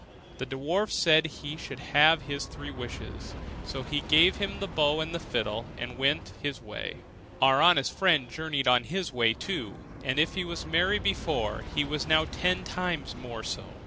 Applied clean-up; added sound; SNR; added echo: none; Aircraft; 12 dB; none.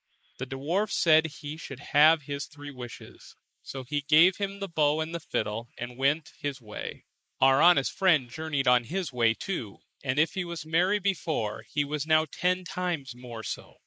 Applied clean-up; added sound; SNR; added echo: neural mask model Resemble Enhance denoiser.